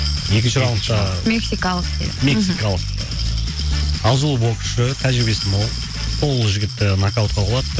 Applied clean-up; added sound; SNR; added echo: none; Glass; 12 dB; none.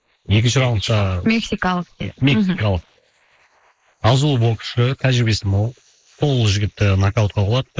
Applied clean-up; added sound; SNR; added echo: neural mask model Resemble Enhance denoiser.